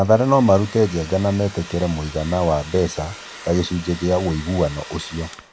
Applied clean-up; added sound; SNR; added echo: none; Domestic sounds, home sounds; 17 dB; none.